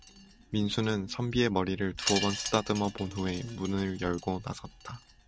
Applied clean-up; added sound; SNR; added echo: none; Wind chime; 10 dB; none.